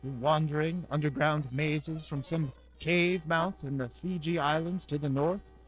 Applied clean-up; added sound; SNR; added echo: neural separator model SepFormer DNS4.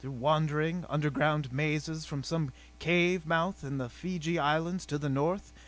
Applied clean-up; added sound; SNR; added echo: none; none; none; none.